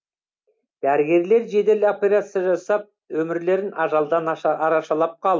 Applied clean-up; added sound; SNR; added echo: none; none; none; none.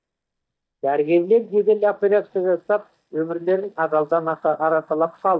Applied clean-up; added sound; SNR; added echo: neural mask model DeepFilterNet 3.